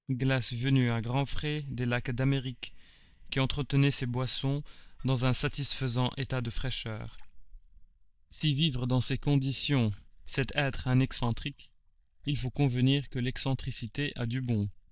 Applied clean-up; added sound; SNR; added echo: neural mask model DeepFilterNet 3.